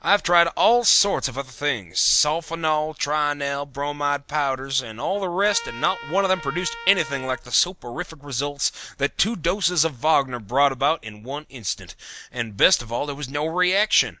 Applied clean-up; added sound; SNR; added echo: none; Trumpet; 15 dB; none.